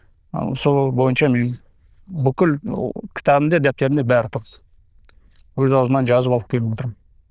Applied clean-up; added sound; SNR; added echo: neural diffusion model UNIVERSE++.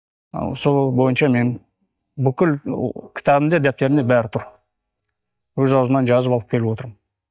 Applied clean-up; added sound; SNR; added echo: neural mask model DeepFilterNet 3.